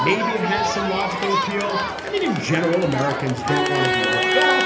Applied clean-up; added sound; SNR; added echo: none; Crowd; -1 dB; reverberation time 0.8 s.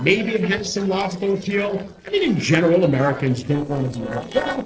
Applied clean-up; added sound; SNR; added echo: neural separator model SepFormer DNS4.